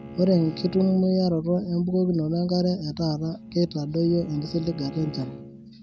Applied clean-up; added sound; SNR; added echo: none; Bowed string instrument; 18 dB; none.